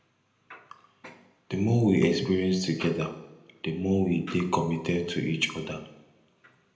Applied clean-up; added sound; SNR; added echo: none; none; none; reverberation time 0.8 s.